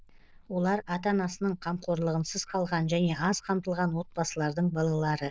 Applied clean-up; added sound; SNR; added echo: neural diffusion model UNIVERSE++.